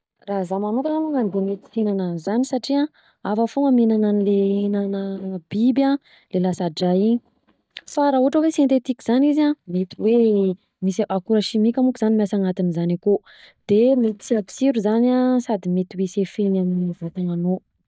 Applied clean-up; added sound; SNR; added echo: neural mask model DeepFilterNet 3.